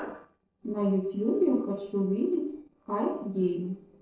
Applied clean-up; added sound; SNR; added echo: neural separator model SepFormer DNS4.